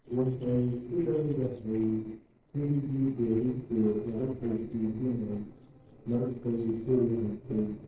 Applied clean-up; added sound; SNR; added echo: neural separator model SepFormer DNS4.